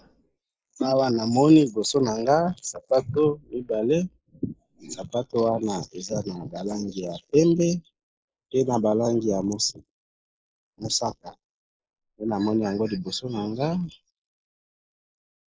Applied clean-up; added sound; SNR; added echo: neural mask model Resemble Enhance denoiser.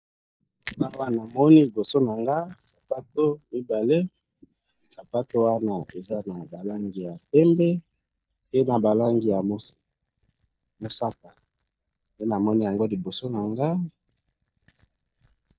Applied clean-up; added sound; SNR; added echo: neural mask model DeepFilterNet 3.